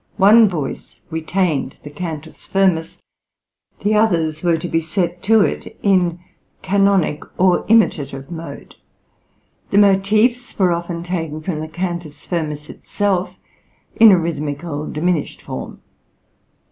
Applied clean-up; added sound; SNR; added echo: none; none; none; none.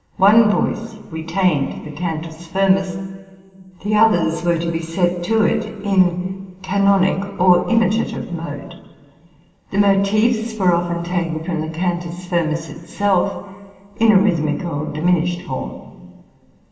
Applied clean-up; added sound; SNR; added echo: none; none; none; reverberation time 2.6 s.